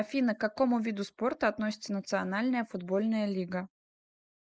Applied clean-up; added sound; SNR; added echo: neural mask model Resemble Enhance denoiser.